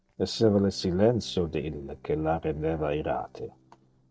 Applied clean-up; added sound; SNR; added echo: neural separator model SepFormer DNS4.